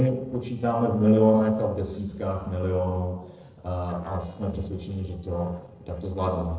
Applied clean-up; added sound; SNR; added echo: neural separator model SepFormer DNS4.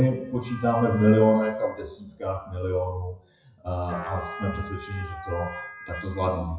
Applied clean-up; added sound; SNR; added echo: classical method WPE with log-MMSE.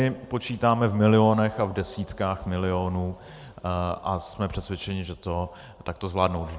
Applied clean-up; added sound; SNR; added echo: none; none; none; none.